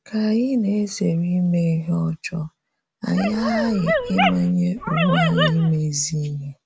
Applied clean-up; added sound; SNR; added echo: none; Dog; 3 dB; none.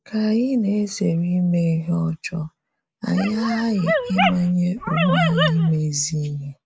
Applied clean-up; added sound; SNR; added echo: neural mask model Resemble Enhance denoiser.